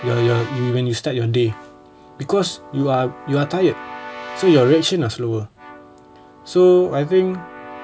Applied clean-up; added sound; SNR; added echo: none; Keyboard (musical) / Brass instrument; 17 dB; none.